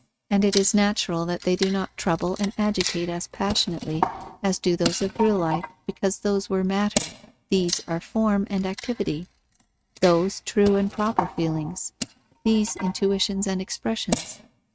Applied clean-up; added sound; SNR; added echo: neural mask model RNNoise.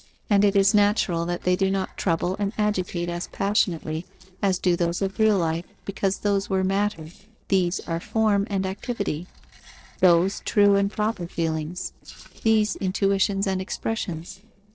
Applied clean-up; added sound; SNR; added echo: neural separator model SepFormer DNS4.